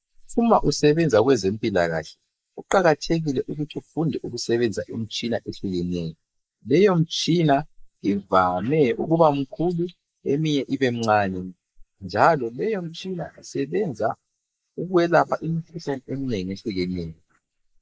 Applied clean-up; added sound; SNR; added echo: neural mask model Resemble Enhance denoiser.